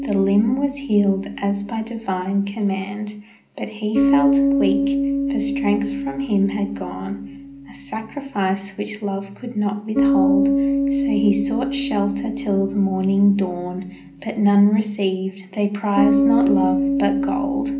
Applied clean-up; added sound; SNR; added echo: none; Bass guitar; 1 dB; reverberation time 0.5 s.